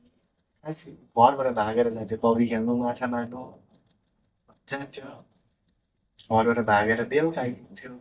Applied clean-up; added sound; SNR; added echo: neural mask model DeepFilterNet 3.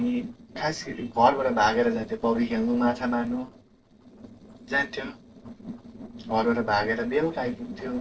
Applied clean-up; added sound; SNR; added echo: neural separator model SepFormer DNS4.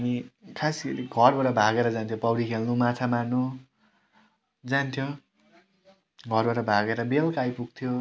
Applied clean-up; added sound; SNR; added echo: none; none; none; none.